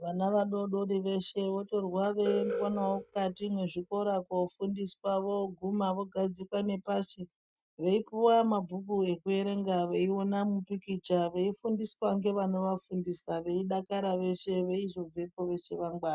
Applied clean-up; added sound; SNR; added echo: neural mask model RNNoise.